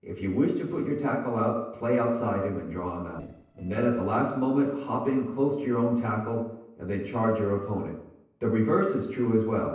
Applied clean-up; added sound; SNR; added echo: neural separator model SepFormer DNS4.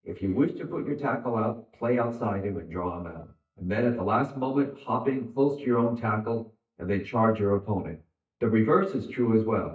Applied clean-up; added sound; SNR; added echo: neural mask model DeepFilterNet 3.